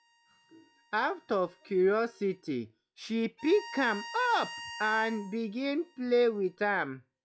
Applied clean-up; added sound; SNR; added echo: classical method log-MMSE.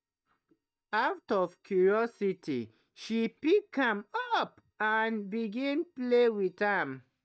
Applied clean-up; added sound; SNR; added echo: neural mask model DeepFilterNet 3.